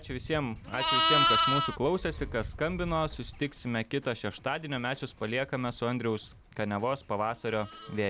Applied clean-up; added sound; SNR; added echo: none; Livestock, farm animals, working animals; 1 dB; none.